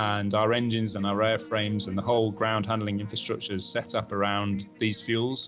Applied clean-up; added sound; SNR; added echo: none; none; none; none.